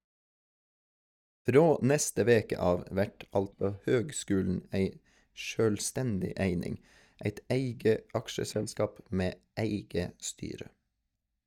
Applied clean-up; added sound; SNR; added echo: neural mask model DeepFilterNet 3.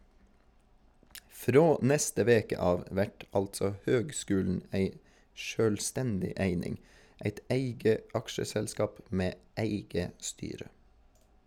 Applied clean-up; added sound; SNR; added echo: none; none; none; none.